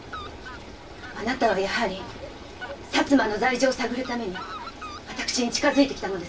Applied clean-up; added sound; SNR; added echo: none; Fowl; 13 dB; reverberation time 0.2 s.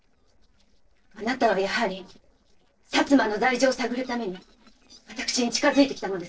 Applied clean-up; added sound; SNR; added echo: neural separator model SepFormer DNS4.